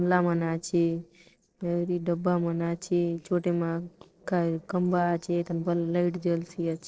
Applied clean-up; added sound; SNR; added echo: neural separator model SepFormer DNS4.